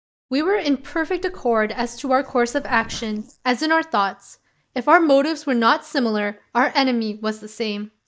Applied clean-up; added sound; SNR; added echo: neural mask model DeepFilterNet 3.